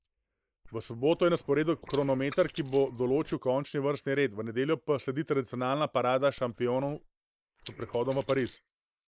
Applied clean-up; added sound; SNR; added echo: neural mask model Resemble Enhance denoiser.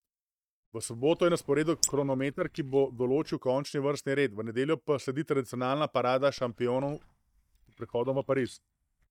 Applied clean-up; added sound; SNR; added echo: neural mask model DeepFilterNet 3.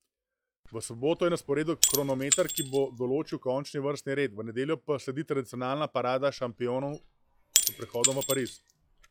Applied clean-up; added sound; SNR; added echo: classical method log-MMSE.